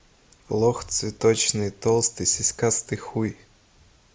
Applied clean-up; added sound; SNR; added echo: none; none; none; none.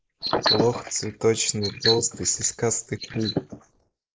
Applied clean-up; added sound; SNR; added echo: neural mask model Resemble Enhance denoiser.